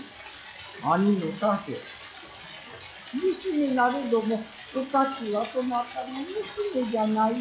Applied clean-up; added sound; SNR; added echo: classical method log-MMSE.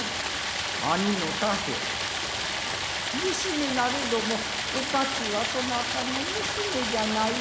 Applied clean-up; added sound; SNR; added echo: none; Stream; -1 dB; none.